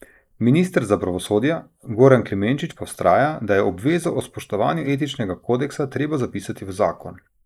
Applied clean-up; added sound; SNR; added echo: neural mask model Resemble Enhance denoiser.